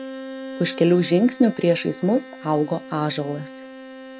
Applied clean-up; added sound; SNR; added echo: none; Bowed string instrument; 15 dB; none.